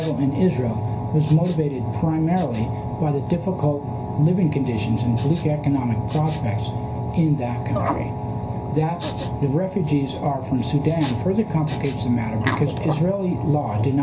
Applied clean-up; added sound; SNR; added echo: none; Respiratory sounds; 16 dB; reverberation time 0.4 s.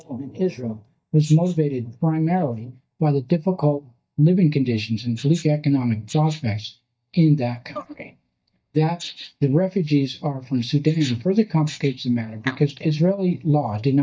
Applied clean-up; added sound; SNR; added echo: neural mask model DeepFilterNet 3.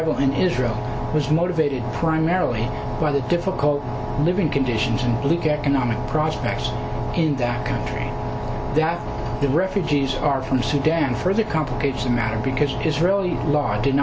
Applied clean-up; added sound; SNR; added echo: none; none; none; none.